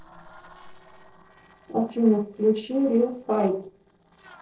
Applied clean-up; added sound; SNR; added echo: neural separator model SepFormer DNS4.